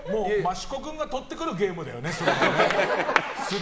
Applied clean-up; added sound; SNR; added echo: none; Bird; 18 dB; none.